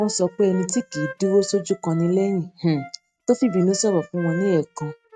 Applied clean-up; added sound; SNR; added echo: neural mask model RNNoise.